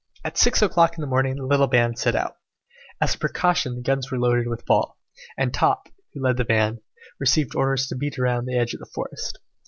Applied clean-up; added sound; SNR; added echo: none; none; none; none.